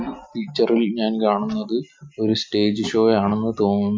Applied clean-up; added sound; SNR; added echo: classical method Wiener filter.